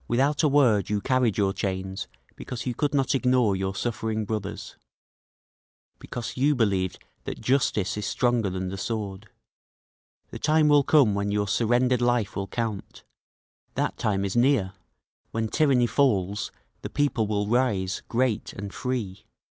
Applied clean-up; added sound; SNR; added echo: none; none; none; none.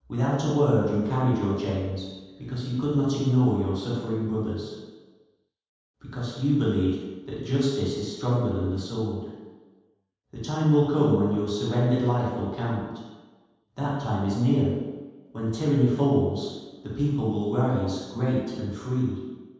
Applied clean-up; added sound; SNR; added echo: none; none; none; reverberation time 1.2 s.